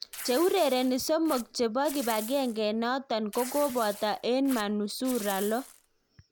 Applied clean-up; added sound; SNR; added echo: none; Tearing; 14 dB; none.